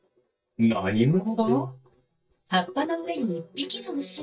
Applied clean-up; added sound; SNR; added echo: neural mask model DeepFilterNet 3.